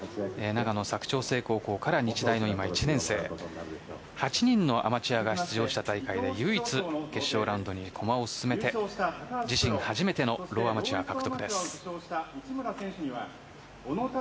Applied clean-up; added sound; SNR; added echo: none; none; none; none.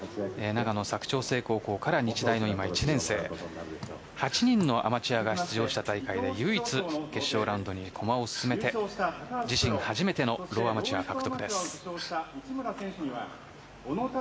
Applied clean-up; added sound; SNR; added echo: none; Drip + Dog; 19 dB; none.